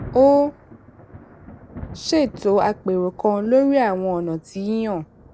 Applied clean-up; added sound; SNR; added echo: none; Thunder; 20 dB; none.